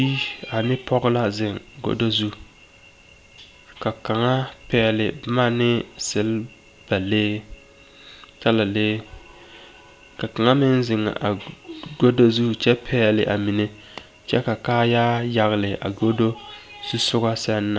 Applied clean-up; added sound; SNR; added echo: none; none; none; none.